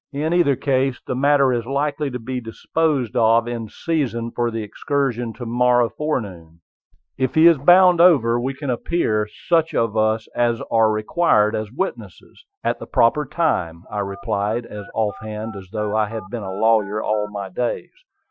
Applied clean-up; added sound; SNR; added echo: classical method Wiener filter.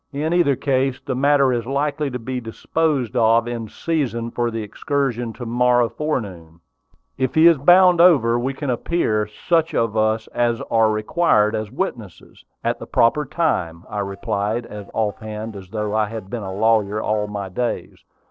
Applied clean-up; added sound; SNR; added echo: neural separator model SepFormer DNS4.